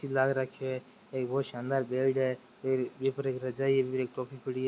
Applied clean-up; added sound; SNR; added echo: none; none; none; none.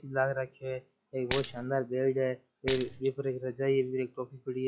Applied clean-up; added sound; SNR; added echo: classical method log-MMSE.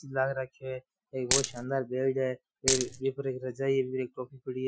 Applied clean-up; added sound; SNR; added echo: classical method Wiener filter.